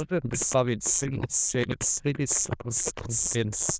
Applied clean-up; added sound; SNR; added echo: neural diffusion model UNIVERSE++.